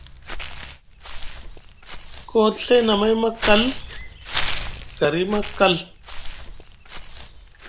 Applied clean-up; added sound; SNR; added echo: none; Walk, footsteps / Bird; 4 dB; none.